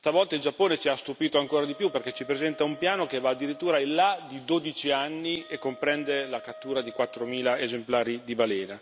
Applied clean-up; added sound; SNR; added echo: none; Wind instrument, woodwind instrument; 19 dB; none.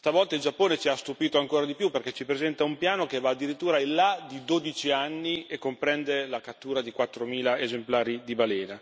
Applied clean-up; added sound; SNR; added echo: none; none; none; none.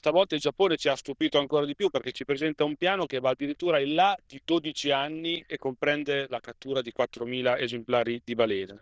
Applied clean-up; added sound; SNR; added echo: neural diffusion model UNIVERSE++.